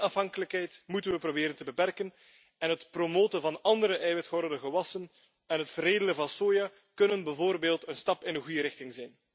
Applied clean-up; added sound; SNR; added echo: none; none; none; none.